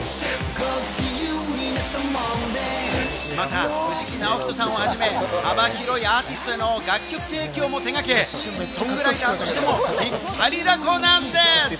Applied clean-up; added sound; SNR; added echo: none; none; none; none.